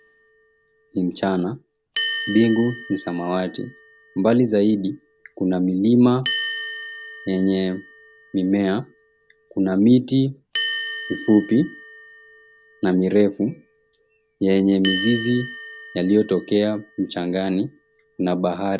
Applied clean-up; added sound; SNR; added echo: none; Bell; 12 dB; none.